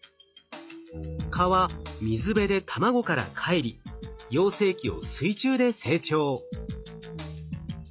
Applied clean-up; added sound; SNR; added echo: classical method log-MMSE.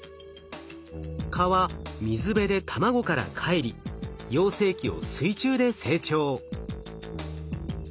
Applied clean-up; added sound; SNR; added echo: none; Bass guitar; 15 dB; none.